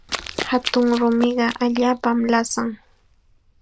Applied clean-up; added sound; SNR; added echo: neural diffusion model UNIVERSE++.